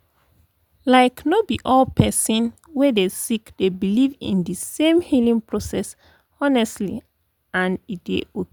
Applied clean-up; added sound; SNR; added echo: none; none; none; none.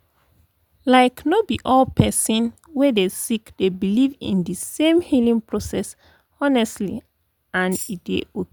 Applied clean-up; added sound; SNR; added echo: none; Tambourine; 14 dB; none.